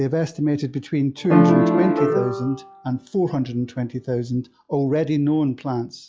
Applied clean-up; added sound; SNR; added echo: classical method log-MMSE.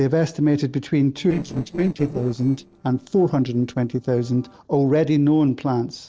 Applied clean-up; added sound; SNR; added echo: neural separator model SepFormer DNS4.